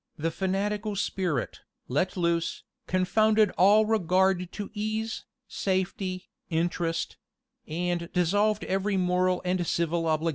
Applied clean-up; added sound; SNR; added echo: none; none; none; none.